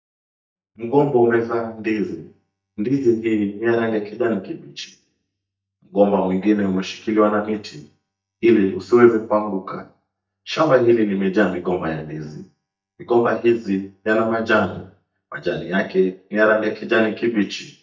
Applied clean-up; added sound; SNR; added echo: neural mask model DeepFilterNet 3.